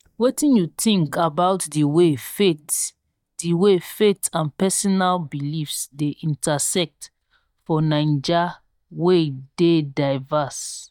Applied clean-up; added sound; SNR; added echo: neural mask model DeepFilterNet 3.